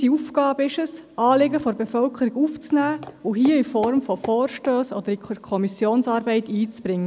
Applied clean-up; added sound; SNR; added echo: none; Walk, footsteps; 18 dB; none.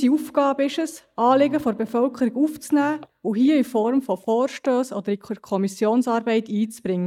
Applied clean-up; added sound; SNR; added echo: neural mask model DeepFilterNet 3.